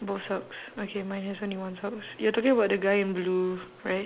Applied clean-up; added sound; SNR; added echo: none; none; none; none.